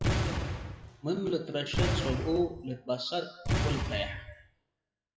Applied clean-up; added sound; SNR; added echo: classical method WPE with log-MMSE.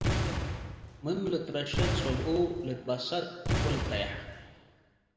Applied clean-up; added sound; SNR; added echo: none; Boom; 0 dB; reverberation time 1.6 s.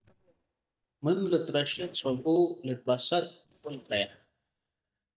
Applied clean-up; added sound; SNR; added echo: neural mask model DeepFilterNet 3.